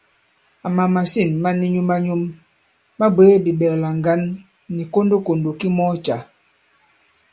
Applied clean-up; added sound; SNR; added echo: none; none; none; none.